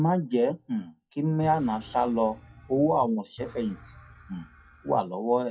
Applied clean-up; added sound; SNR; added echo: classical method WPE with log-MMSE.